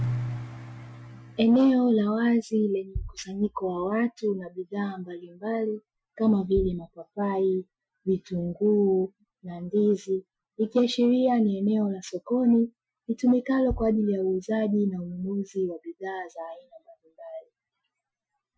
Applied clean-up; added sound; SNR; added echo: classical method Wiener filter.